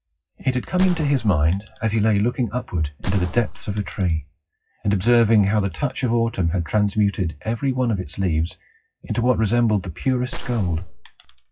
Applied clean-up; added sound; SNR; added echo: classical method WPE with log-MMSE.